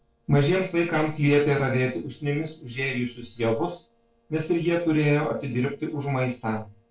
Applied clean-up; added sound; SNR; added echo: neural separator model SepFormer DNS4.